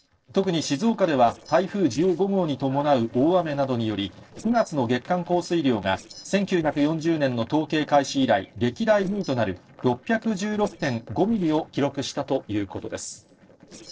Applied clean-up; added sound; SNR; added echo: neural separator model SepFormer DNS4.